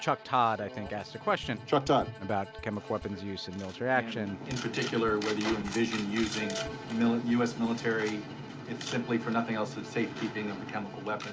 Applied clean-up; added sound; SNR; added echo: none; Bowed string instrument + Drum kit; 17 dB; none.